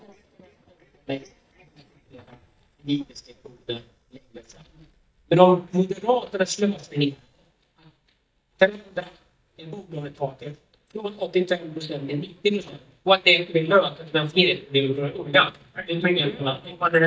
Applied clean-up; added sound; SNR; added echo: neural mask model DeepFilterNet 3.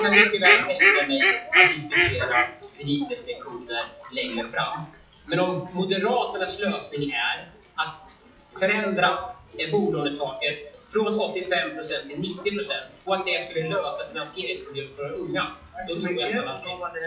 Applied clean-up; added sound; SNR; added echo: classical method WPE with log-MMSE.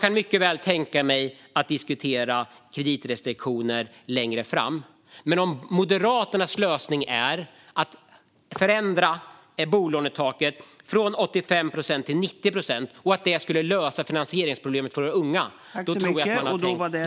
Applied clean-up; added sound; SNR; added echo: none; none; none; none.